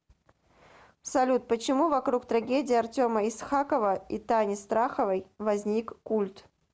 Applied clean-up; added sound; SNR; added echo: none; none; none; none.